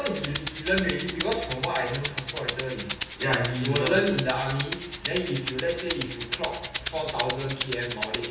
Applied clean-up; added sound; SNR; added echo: none; Rattle (instrument); 6 dB; reverberation time 0.9 s.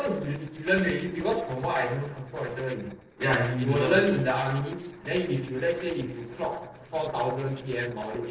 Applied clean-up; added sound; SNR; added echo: neural separator model SepFormer DNS4.